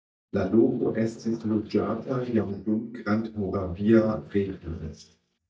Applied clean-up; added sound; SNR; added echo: neural mask model DeepFilterNet 3.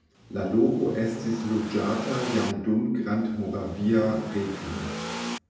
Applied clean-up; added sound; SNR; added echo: none; Accelerating, revving, vroom / Car; 10 dB; reverberation time 0.8 s.